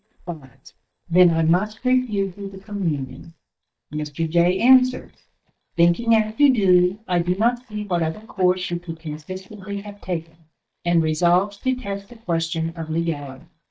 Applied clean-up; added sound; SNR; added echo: neural mask model DeepFilterNet 3.